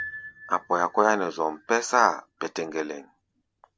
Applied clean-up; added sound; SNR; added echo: none; Piano; 19 dB; none.